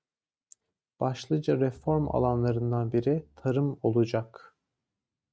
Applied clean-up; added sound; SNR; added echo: neural mask model RNNoise.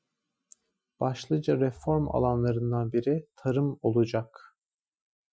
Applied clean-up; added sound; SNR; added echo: classical method Wiener filter.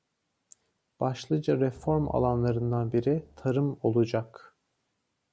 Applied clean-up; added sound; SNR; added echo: none; Drum; 18 dB; none.